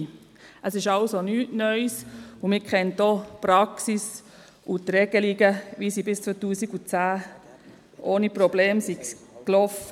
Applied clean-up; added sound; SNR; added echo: none; none; none; none.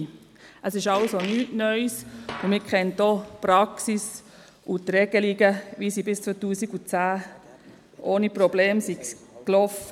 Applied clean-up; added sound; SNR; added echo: none; Fart; 16 dB; none.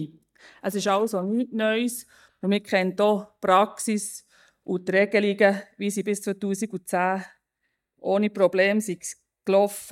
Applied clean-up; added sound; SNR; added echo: neural mask model DeepFilterNet 3.